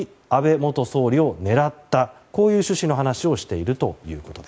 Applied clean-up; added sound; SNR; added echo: none; none; none; none.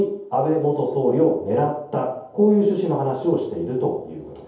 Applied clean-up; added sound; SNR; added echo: none; none; none; reverberation time 0.7 s.